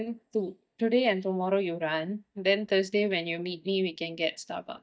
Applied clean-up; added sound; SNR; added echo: neural mask model DeepFilterNet 3.